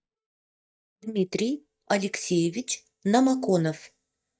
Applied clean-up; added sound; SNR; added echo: neural mask model DeepFilterNet 3.